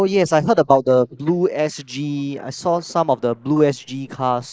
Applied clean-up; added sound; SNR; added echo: neural mask model Resemble Enhance denoiser.